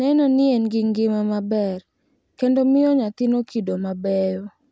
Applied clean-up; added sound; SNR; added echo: none; none; none; none.